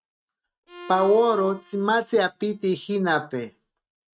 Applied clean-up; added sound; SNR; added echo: neural mask model RNNoise.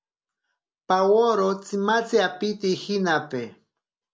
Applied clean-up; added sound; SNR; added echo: none; none; none; none.